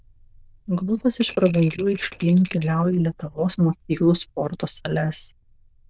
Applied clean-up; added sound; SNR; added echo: neural diffusion model UNIVERSE++.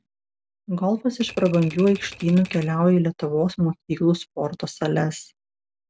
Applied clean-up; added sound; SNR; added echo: none; Typewriter; 18 dB; none.